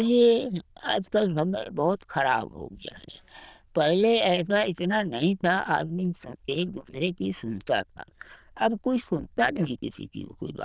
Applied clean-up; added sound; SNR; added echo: neural diffusion model UNIVERSE++.